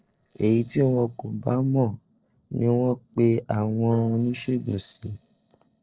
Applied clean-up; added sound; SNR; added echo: neural separator model SepFormer DNS4.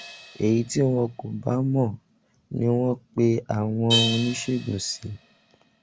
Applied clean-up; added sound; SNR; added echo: none; Crash cymbal; 10 dB; none.